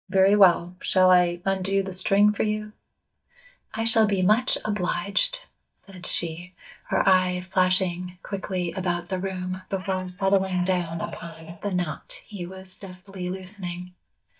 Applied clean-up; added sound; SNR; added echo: neural mask model DeepFilterNet 3.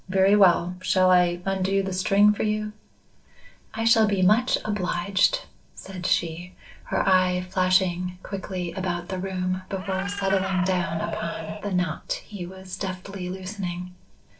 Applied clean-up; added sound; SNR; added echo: neural separator model SepFormer DNS4.